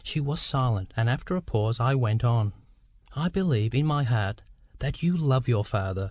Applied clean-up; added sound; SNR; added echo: none; none; none; none.